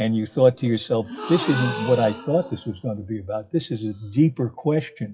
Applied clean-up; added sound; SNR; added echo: classical method WPE with log-MMSE.